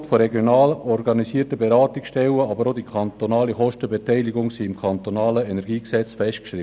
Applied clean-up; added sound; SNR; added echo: none; none; none; none.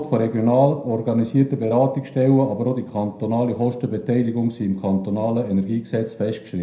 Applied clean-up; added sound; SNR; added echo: none; none; none; reverberation time 0.5 s.